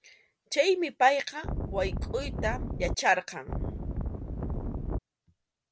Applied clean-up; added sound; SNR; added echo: none; Wind; 2 dB; none.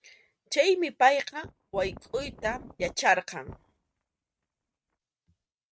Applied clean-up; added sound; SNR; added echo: neural mask model RNNoise.